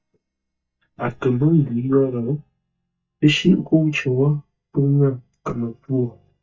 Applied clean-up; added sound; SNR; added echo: neural mask model DeepFilterNet 3.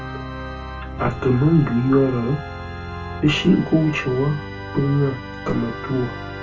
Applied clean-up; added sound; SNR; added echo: none; Organ; 10 dB; reverberation time 0.2 s.